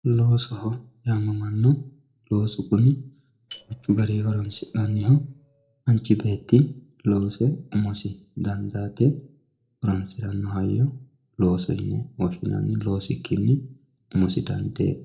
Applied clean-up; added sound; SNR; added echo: neural separator model SepFormer DNS4.